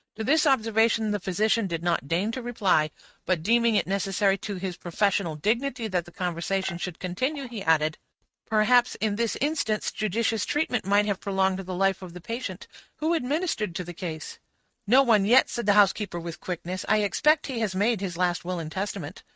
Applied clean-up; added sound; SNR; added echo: neural mask model RNNoise.